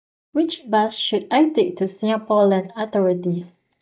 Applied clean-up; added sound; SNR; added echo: neural mask model DeepFilterNet 3.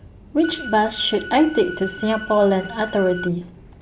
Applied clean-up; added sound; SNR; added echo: none; Organ; 13 dB; none.